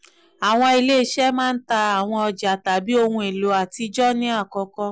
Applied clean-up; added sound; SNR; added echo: none; none; none; none.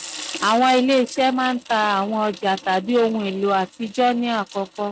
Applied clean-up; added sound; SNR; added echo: neural mask model RNNoise.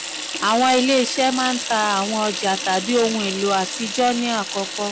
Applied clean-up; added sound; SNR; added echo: none; Sink (filling or washing) / Water tap, faucet; 7 dB; none.